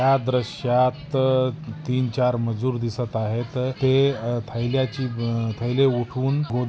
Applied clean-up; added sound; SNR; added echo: none; none; none; none.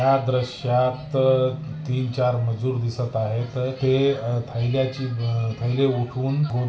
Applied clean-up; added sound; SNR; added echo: none; none; none; reverberation time 0.6 s.